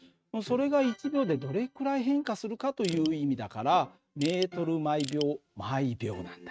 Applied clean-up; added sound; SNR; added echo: neural mask model RNNoise.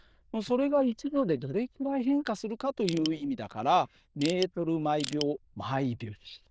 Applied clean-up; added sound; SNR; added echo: neural diffusion model UNIVERSE++.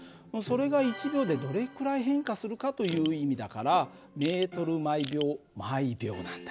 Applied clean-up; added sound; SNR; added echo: none; Crushing; 11 dB; none.